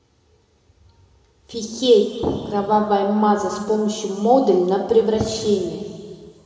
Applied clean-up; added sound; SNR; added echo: none; none; none; reverberation time 2.3 s.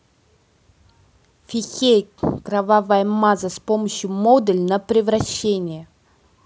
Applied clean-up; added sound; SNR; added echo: none; none; none; none.